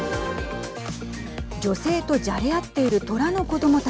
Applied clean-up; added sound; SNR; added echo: none; none; none; none.